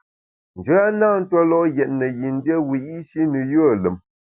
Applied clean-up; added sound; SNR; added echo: none; none; none; none.